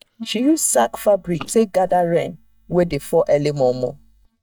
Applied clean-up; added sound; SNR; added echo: neural mask model DeepFilterNet 3.